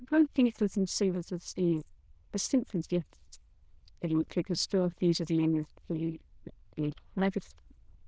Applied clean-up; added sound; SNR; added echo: neural diffusion model UNIVERSE++.